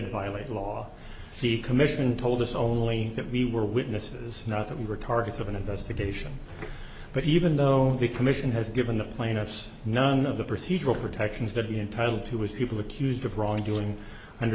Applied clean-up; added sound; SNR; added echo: none; none; none; none.